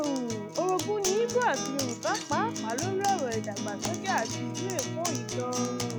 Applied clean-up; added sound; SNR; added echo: none; Acoustic guitar; 3 dB; none.